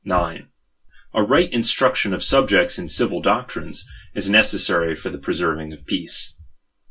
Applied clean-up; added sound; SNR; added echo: none; none; none; reverberation time 0.1 s.